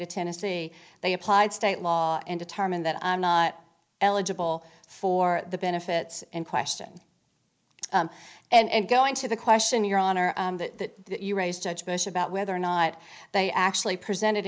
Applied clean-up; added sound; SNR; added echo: neural mask model Resemble Enhance denoiser.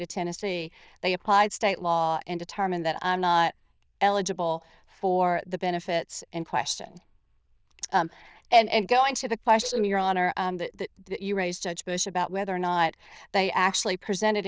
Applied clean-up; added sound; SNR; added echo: neural diffusion model UNIVERSE++.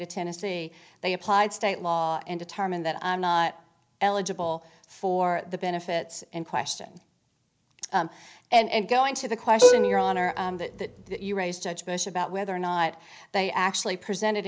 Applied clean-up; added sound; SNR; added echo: none; Plucked string instrument; -4 dB; none.